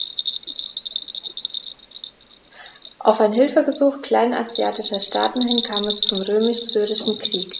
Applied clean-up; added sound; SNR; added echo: none; Bell; 6 dB; none.